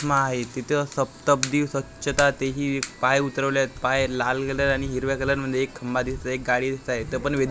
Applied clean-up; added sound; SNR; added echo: none; none; none; none.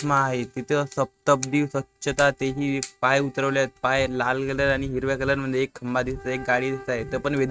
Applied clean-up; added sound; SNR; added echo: neural mask model RNNoise.